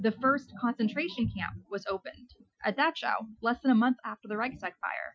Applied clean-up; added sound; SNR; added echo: classical method Wiener filter.